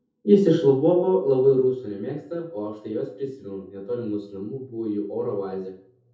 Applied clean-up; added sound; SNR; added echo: none; none; none; reverberation time 0.5 s.